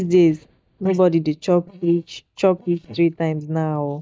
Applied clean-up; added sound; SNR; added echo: neural mask model DeepFilterNet 3.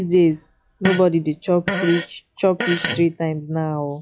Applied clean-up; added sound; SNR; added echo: classical method log-MMSE.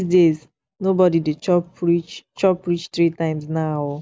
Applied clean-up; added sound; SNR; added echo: none; none; none; none.